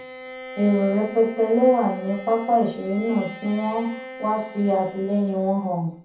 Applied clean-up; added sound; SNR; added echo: none; Bowed string instrument; 16 dB; reverberation time 0.6 s.